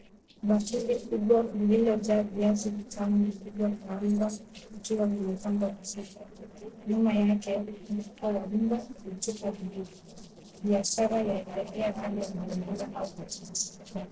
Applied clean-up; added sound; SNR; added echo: neural separator model SepFormer DNS4.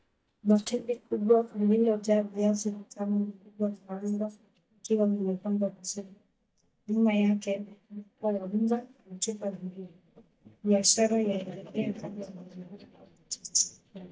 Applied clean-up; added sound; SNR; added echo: neural mask model DeepFilterNet 3.